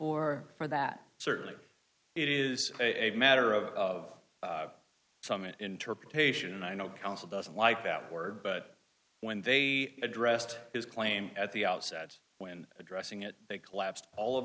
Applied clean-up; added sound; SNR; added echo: none; none; none; none.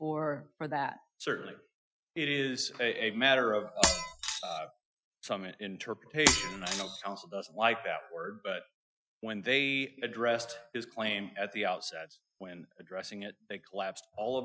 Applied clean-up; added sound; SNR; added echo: classical method Wiener filter.